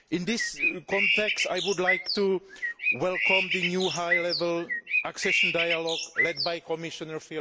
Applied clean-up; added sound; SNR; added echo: none; Bird; -2 dB; none.